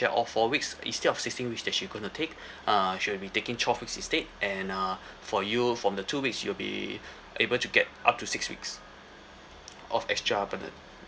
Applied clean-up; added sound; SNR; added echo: none; none; none; none.